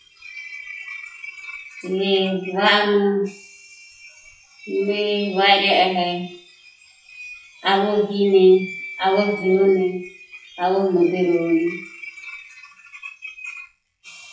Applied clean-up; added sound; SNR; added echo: classical method WPE with log-MMSE.